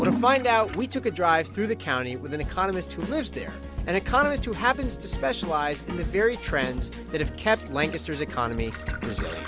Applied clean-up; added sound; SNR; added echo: none; Toilet flush / Liquid; 12 dB; none.